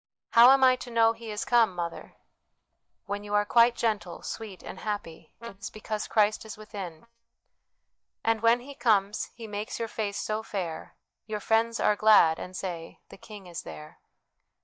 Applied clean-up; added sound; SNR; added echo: neural mask model DeepFilterNet 3.